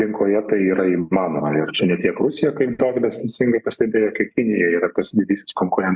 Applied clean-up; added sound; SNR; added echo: neural mask model Resemble Enhance denoiser.